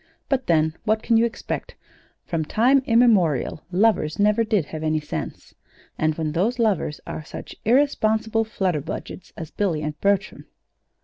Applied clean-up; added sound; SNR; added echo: none; none; none; none.